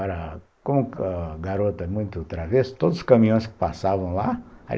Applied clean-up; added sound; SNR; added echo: neural mask model Resemble Enhance denoiser.